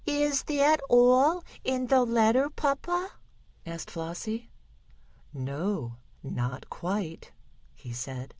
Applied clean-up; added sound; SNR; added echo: none; none; none; none.